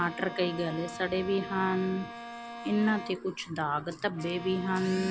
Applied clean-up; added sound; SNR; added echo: none; Bowed string instrument; 12 dB; none.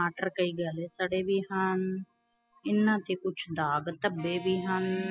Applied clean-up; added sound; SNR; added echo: classical method spectral subtraction.